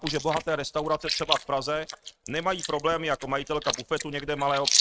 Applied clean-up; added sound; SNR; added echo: neural mask model RNNoise.